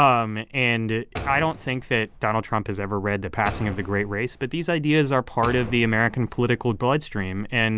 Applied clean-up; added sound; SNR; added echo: none; Door; 15 dB; none.